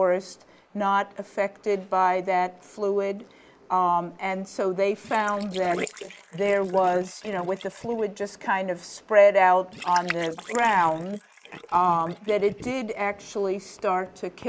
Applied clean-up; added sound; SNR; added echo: neural mask model Resemble Enhance denoiser.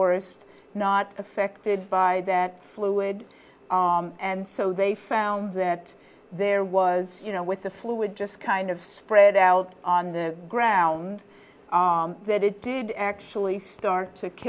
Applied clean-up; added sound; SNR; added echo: none; none; none; none.